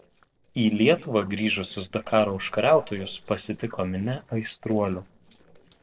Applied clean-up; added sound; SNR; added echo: neural separator model SepFormer DNS4.